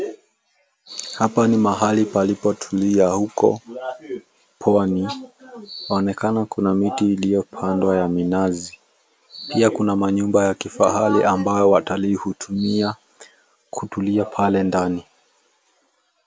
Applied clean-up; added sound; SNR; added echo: none; none; none; none.